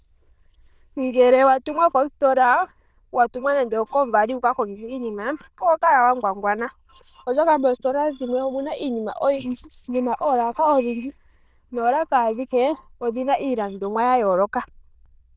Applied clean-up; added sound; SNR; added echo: neural diffusion model UNIVERSE++.